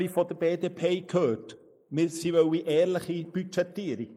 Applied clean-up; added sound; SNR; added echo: neural mask model Resemble Enhance denoiser.